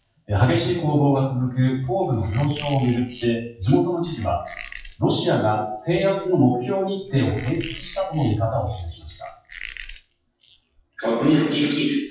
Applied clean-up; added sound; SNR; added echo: classical method WPE with log-MMSE.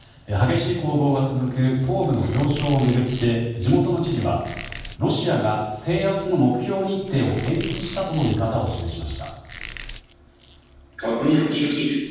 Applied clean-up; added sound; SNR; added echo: none; Squeak; 18 dB; reverberation time 1.2 s.